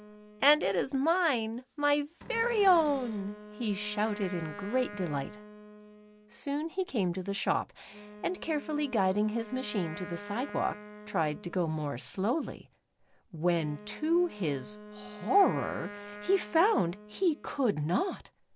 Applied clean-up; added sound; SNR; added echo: none; Cupboard open or close + Wind instrument, woodwind instrument; 16 dB; none.